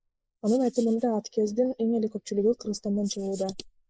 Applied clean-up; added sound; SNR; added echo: neural mask model Resemble Enhance denoiser.